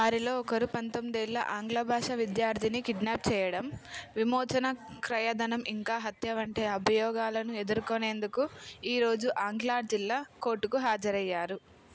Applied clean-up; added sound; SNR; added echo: none; none; none; none.